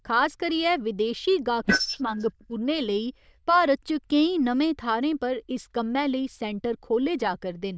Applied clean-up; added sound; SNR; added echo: neural diffusion model UNIVERSE++.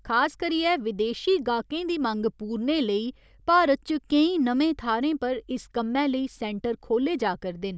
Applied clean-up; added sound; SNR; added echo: none; none; none; none.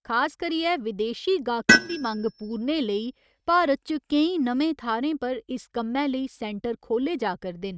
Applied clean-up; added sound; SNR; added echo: neural mask model RNNoise.